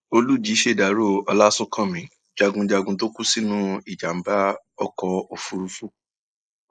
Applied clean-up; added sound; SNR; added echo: neural mask model Resemble Enhance denoiser.